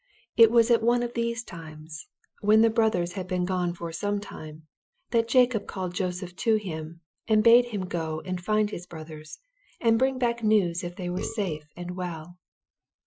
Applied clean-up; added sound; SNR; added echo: classical method Wiener filter.